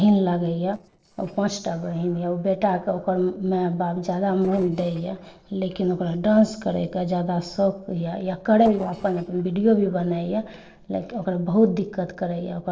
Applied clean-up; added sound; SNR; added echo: neural separator model SepFormer DNS4.